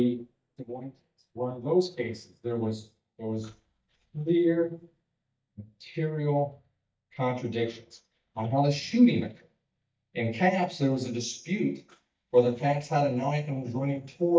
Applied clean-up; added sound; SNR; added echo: neural mask model DeepFilterNet 3.